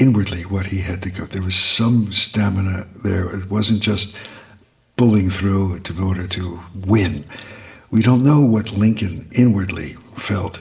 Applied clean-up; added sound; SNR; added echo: none; none; none; reverberation time 0.6 s.